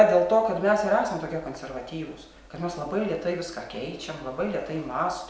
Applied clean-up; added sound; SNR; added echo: none; none; none; none.